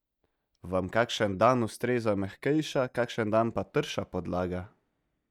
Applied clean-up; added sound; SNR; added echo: neural mask model DeepFilterNet 3.